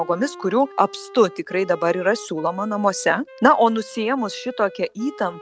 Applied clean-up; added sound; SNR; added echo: none; Wind instrument, woodwind instrument; 19 dB; none.